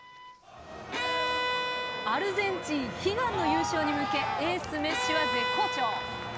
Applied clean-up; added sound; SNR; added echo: none; Bowed string instrument; 4 dB; none.